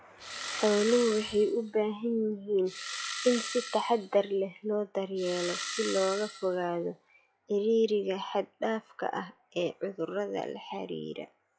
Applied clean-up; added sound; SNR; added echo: classical method log-MMSE.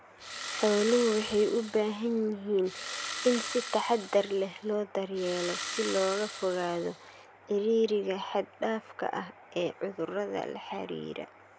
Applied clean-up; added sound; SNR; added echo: none; Engine starting; 9 dB; none.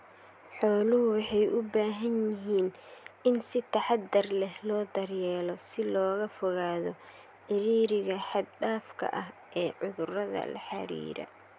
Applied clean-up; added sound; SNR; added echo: none; none; none; none.